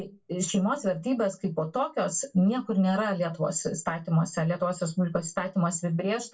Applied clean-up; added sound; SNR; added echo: none; none; none; reverberation time 0.2 s.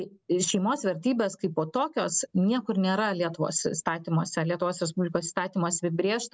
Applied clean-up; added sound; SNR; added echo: none; none; none; none.